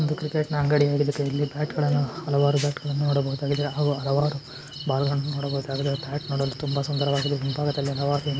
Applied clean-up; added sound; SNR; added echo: none; none; none; none.